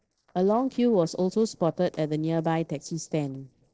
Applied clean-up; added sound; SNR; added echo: neural separator model SepFormer DNS4.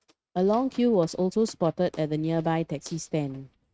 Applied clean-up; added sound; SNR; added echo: neural mask model RNNoise.